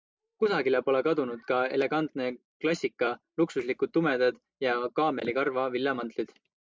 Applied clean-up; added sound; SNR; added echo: neural separator model SepFormer DNS4.